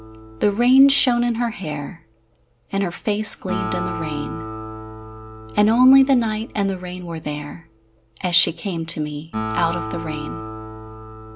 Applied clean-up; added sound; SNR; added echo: none; Acoustic guitar; 11 dB; none.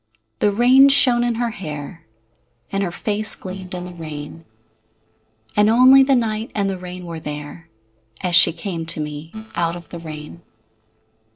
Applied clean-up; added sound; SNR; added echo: neural separator model SepFormer DNS4.